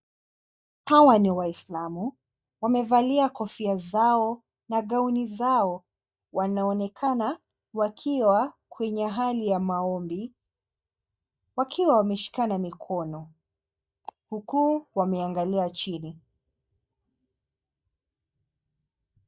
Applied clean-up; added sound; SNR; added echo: neural mask model DeepFilterNet 3.